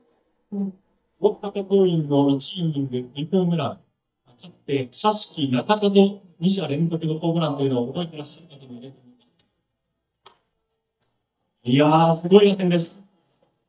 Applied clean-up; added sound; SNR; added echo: neural mask model DeepFilterNet 3.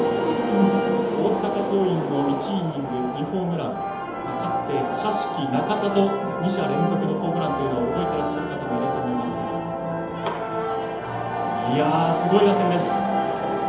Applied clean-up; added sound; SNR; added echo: none; Organ; 11 dB; reverberation time 0.8 s.